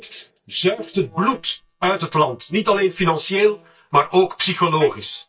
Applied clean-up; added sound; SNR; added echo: neural mask model DeepFilterNet 3.